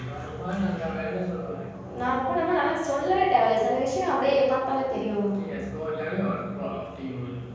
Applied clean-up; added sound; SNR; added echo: none; none; none; reverberation time 1.3 s.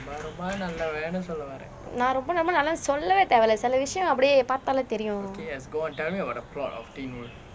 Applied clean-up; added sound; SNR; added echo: none; none; none; none.